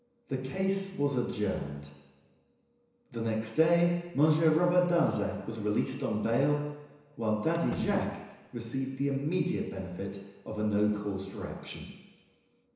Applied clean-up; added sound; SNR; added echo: none; Slam; 14 dB; reverberation time 1.0 s.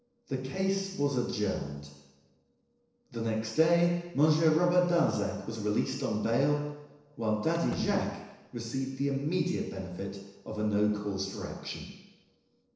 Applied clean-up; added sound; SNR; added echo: neural separator model SepFormer DNS4.